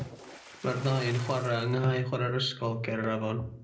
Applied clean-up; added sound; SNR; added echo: none; Splash, splatter; 17 dB; reverberation time 0.4 s.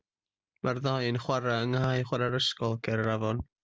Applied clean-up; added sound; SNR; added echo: none; none; none; none.